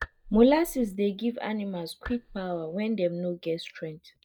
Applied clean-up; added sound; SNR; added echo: neural mask model DeepFilterNet 3.